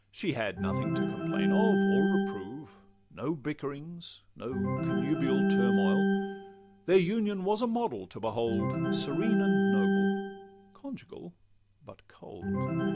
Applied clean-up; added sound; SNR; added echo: none; Organ; -3 dB; none.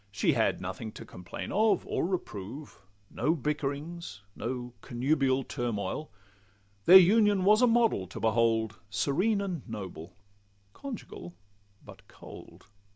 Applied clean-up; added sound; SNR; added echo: none; none; none; none.